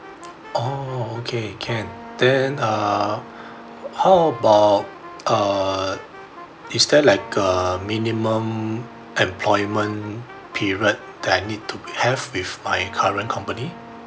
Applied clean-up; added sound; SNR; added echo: none; Wind instrument, woodwind instrument; 19 dB; none.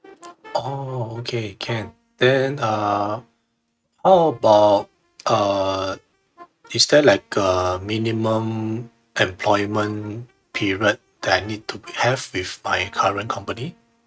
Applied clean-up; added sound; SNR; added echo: neural mask model RNNoise.